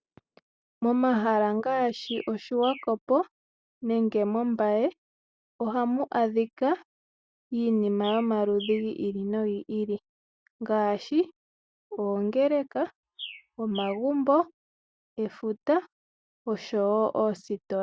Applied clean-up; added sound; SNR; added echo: none; Bird; 18 dB; none.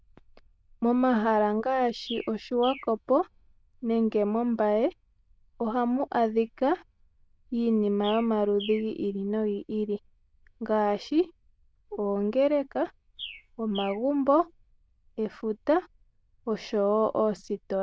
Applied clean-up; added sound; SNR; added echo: neural diffusion model UNIVERSE++.